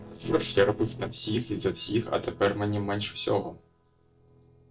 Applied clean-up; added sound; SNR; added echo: neural separator model SepFormer DNS4.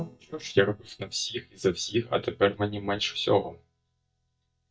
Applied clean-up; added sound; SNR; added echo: neural mask model DeepFilterNet 3.